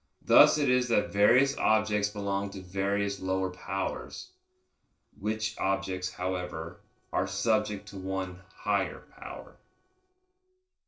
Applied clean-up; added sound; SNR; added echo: neural separator model SepFormer DNS4.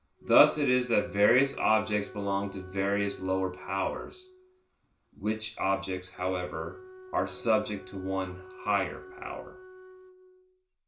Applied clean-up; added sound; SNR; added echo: none; Wind instrument, woodwind instrument; 18 dB; reverberation time 0.2 s.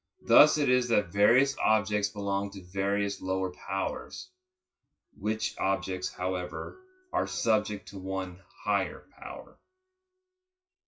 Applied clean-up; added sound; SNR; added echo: classical method WPE with log-MMSE.